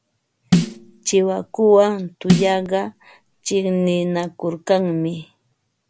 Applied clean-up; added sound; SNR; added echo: none; Snare drum; 2 dB; none.